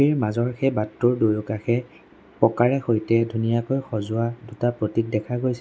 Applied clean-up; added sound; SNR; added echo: none; none; none; none.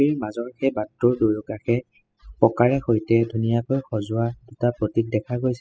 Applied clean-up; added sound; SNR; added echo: classical method spectral subtraction.